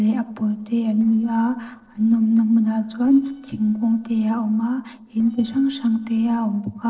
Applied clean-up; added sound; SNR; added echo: neural separator model SepFormer DNS4.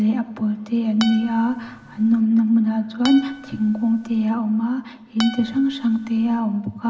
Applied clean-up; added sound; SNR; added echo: none; Acoustic guitar; 16 dB; reverberation time 1.4 s.